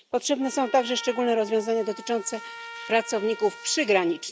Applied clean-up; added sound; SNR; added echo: none; Trumpet; 16 dB; none.